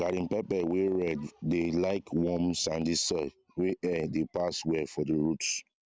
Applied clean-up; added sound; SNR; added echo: none; none; none; none.